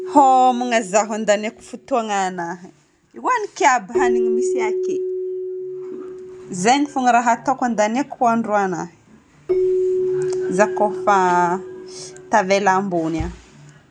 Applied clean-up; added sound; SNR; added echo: none; Keyboard (musical); 6 dB; none.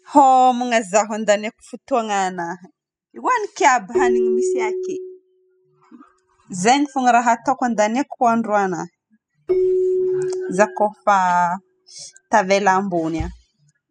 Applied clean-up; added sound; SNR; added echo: classical method spectral subtraction.